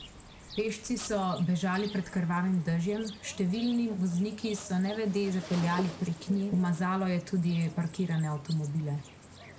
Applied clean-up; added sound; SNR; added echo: none; Cricket; 16 dB; none.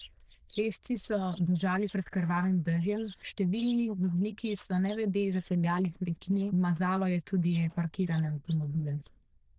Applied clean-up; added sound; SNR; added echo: neural diffusion model UNIVERSE++.